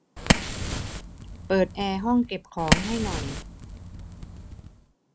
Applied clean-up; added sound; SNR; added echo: none; Fire; -1 dB; none.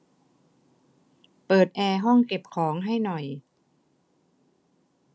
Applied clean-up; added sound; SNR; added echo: none; none; none; none.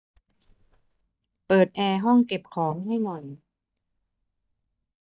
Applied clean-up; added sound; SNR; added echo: neural mask model DeepFilterNet 3.